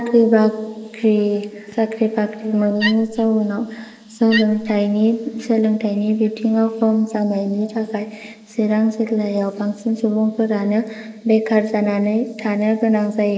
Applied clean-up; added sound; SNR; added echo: neural mask model Resemble Enhance denoiser.